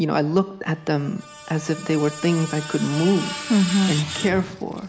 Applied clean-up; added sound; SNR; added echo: none; Screech; 12 dB; none.